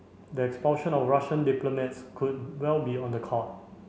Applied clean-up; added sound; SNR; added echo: none; none; none; none.